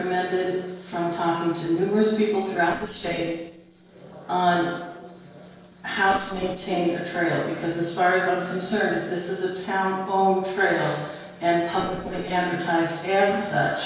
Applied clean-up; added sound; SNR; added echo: neural separator model SepFormer DNS4.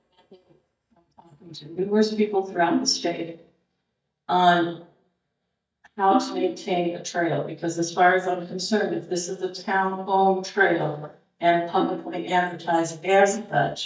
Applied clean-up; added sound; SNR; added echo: neural mask model DeepFilterNet 3.